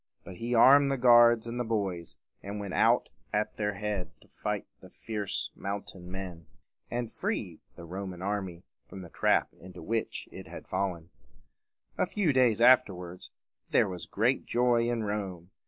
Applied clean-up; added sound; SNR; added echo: none; none; none; none.